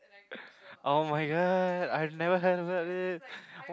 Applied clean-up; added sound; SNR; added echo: none; none; none; none.